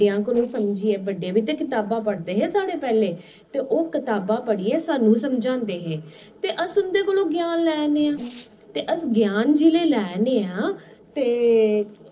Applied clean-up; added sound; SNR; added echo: neural separator model SepFormer DNS4.